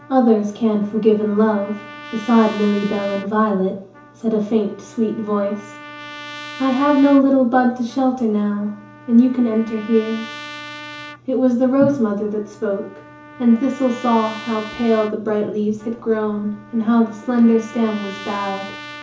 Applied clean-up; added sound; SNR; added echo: none; Trumpet; 18 dB; reverberation time 0.7 s.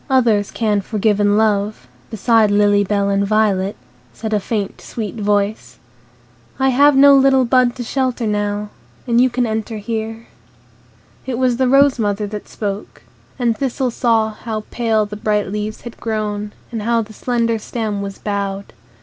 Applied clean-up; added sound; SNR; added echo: none; none; none; none.